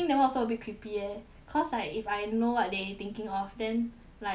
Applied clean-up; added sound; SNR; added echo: none; none; none; none.